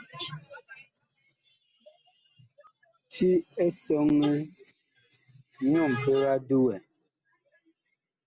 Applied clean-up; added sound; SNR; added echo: none; none; none; none.